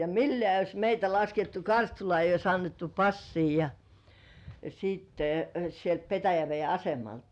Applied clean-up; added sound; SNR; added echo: none; none; none; none.